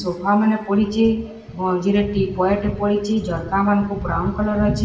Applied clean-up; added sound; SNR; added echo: none; none; none; reverberation time 0.9 s.